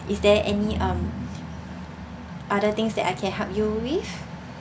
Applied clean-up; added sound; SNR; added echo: none; none; none; none.